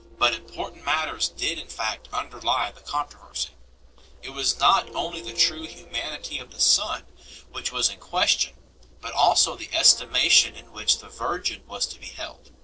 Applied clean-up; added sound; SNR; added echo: neural separator model SepFormer DNS4.